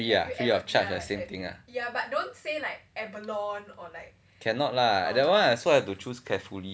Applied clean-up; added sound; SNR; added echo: none; none; none; none.